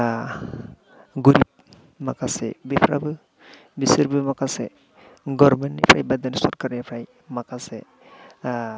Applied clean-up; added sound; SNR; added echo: none; none; none; none.